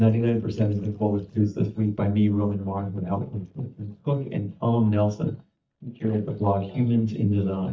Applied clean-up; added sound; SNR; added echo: neural mask model DeepFilterNet 3.